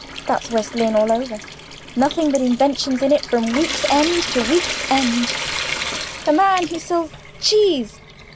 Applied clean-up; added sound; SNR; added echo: none; Trickle, dribble / Sink (filling or washing) / Water tap, faucet; 8 dB; none.